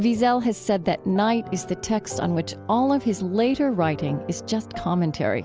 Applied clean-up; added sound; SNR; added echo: none; none; none; none.